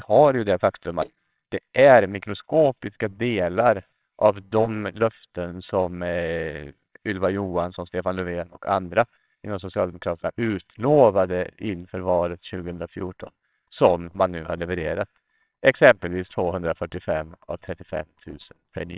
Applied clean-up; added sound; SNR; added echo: neural separator model SepFormer WHAMR!.